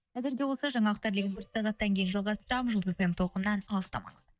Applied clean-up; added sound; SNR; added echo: neural mask model DeepFilterNet 3.